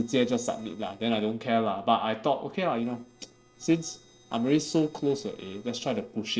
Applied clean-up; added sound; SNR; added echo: neural separator model SepFormer DNS4.